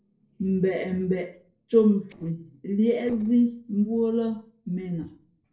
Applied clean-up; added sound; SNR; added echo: neural separator model SepFormer DNS4.